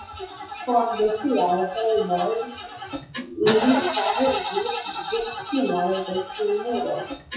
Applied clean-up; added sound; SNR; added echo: classical method WPE with log-MMSE.